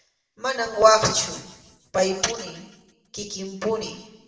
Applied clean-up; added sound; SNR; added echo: none; none; none; reverberation time 0.9 s.